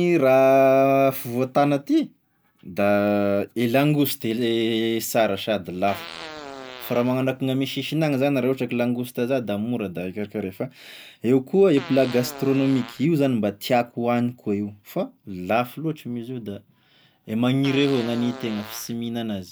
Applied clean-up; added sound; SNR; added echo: none; Fart; 16 dB; none.